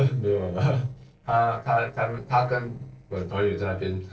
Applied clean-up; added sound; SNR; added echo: neural separator model SepFormer DNS4.